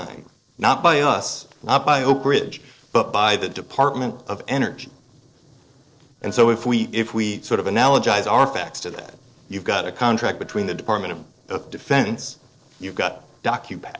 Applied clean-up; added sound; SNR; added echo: neural separator model SepFormer DNS4.